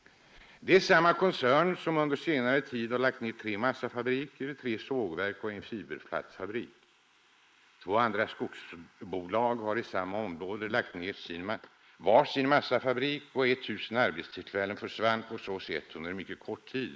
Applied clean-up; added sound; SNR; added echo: neural mask model Resemble Enhance denoiser.